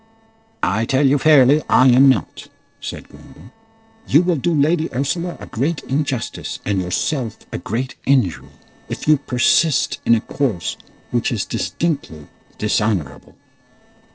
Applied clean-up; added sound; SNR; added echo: neural separator model SepFormer DNS4.